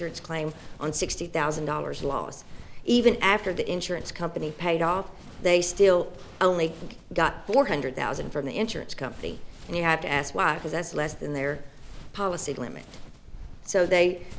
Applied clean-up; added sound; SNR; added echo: none; Run; 13 dB; none.